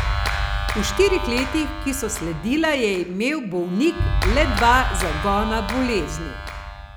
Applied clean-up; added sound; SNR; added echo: none; Clapping; 3 dB; none.